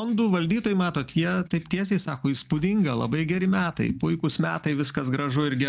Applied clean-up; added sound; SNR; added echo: neural mask model DeepFilterNet 3.